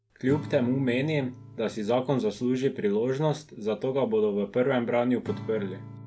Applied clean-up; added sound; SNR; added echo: none; Acoustic guitar / Strum; 16 dB; none.